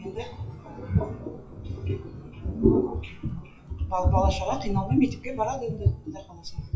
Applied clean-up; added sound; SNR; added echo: classical method WPE with log-MMSE.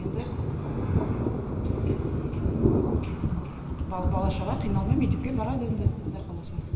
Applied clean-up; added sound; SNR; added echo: none; Thunder; -3 dB; reverberation time 2.0 s.